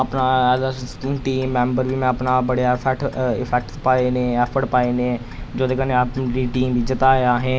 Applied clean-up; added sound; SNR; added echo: none; Clock; 13 dB; none.